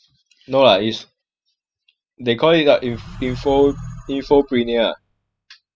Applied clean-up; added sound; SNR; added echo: classical method spectral subtraction.